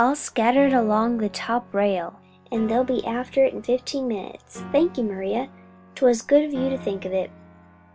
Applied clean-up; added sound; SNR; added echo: none; Piano; 18 dB; none.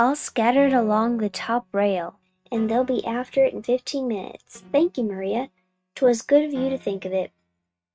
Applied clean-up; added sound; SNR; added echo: neural mask model RNNoise.